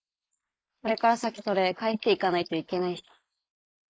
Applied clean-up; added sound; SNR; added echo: neural mask model Resemble Enhance denoiser.